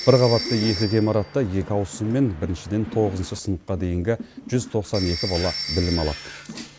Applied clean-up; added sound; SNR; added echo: none; Telephone; 12 dB; none.